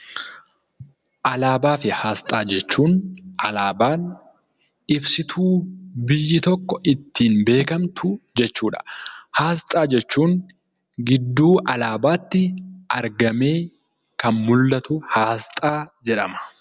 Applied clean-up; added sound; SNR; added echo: none; none; none; none.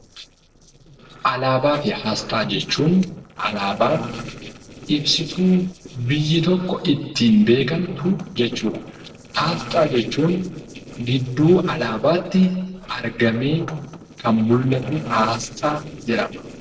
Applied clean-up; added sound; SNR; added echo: neural separator model SepFormer DNS4.